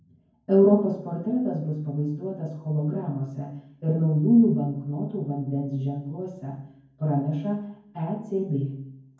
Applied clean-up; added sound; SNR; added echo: none; none; none; reverberation time 0.9 s.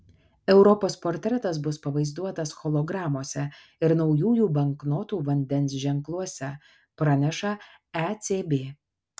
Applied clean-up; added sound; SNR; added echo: none; none; none; none.